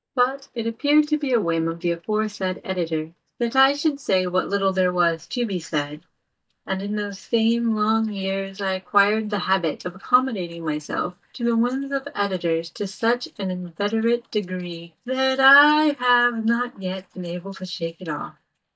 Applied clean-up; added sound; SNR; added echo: neural mask model DeepFilterNet 3.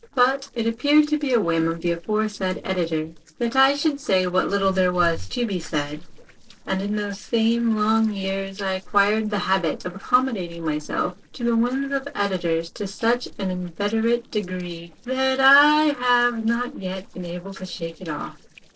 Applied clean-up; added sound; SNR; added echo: neural separator model SepFormer DNS4.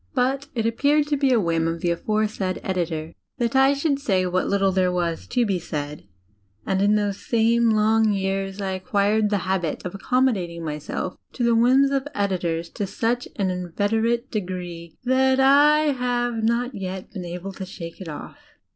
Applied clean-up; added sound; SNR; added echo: none; none; none; none.